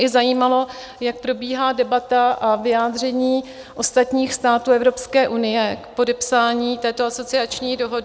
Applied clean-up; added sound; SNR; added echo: none; none; none; none.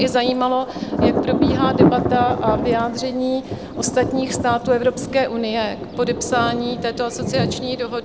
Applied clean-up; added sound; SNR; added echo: none; Thunder; 1 dB; none.